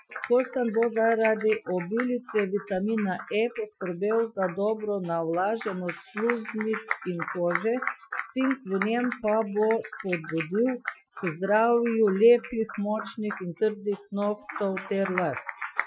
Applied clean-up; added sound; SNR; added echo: classical method Wiener filter.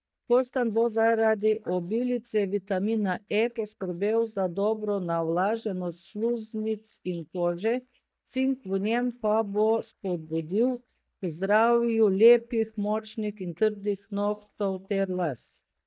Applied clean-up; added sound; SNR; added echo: neural mask model DeepFilterNet 3.